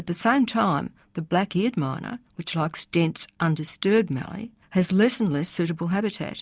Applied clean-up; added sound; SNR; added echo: none; none; none; none.